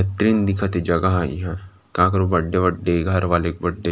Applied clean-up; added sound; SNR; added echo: none; none; none; none.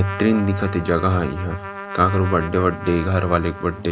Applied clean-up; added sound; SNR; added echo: none; Trumpet; 12 dB; none.